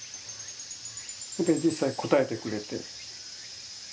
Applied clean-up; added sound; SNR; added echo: none; Wind chime / Percussion; 15 dB; none.